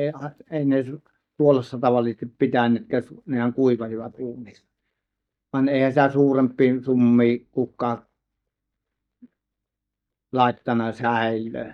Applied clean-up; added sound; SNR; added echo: neural mask model DeepFilterNet 3.